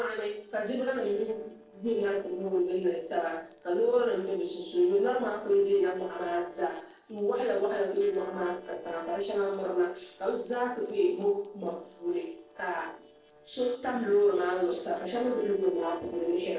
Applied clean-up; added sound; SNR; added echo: neural separator model SepFormer DNS4.